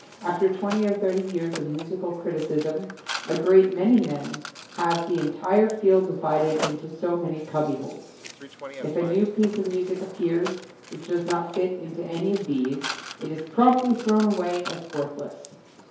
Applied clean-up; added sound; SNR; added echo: none; Mechanisms; 15 dB; reverberation time 2.4 s.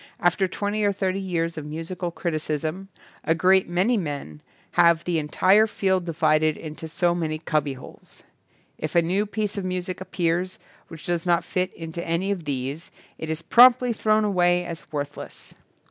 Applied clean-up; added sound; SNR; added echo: none; none; none; none.